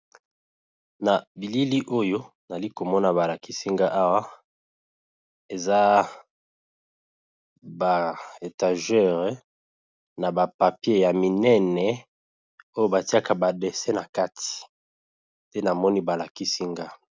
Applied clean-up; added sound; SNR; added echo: none; none; none; none.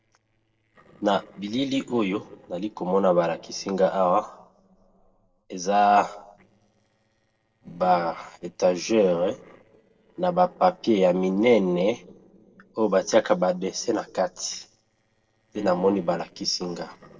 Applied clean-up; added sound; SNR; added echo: neural separator model SepFormer DNS4.